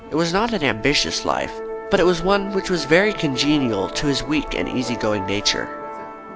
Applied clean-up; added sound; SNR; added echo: none; Musical instrument; 10 dB; none.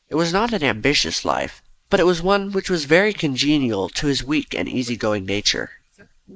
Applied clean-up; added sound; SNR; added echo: neural mask model Resemble Enhance denoiser.